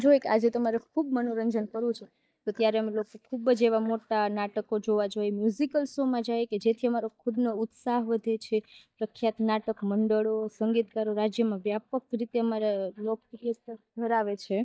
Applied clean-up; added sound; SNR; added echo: neural mask model DeepFilterNet 3.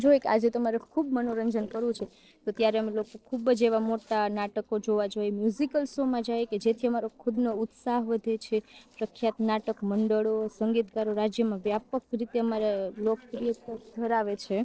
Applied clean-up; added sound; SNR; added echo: neural separator model SepFormer DNS4.